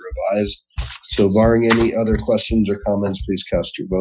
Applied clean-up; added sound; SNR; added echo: classical method Wiener filter.